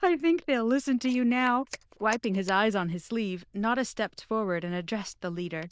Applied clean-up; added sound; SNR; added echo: neural diffusion model UNIVERSE++.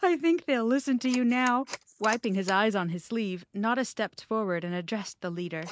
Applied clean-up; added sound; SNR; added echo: neural mask model Resemble Enhance denoiser.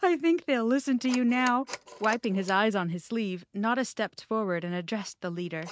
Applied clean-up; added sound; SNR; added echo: neural mask model RNNoise.